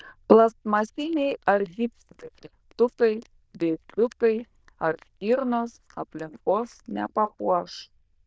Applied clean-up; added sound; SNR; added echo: neural diffusion model UNIVERSE++.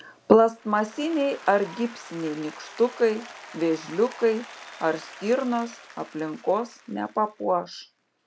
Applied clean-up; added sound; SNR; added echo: none; Applause; 19 dB; none.